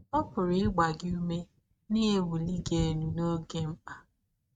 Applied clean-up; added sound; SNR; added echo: neural mask model RNNoise.